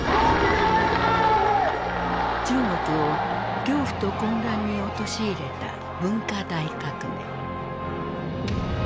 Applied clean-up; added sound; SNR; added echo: none; none; none; none.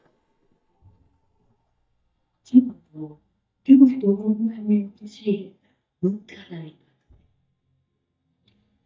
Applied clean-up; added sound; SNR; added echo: neural mask model DeepFilterNet 3.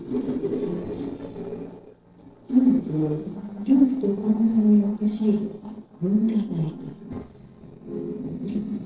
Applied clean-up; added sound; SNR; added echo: neural separator model SepFormer DNS4.